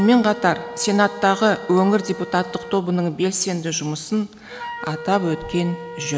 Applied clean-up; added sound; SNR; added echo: none; Wind instrument, woodwind instrument; 14 dB; none.